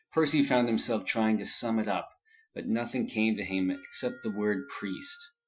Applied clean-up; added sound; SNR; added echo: classical method Wiener filter.